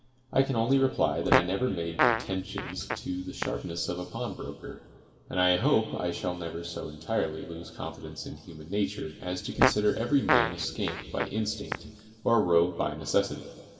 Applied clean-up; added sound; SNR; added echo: none; Fart; 2 dB; reverberation time 2.2 s.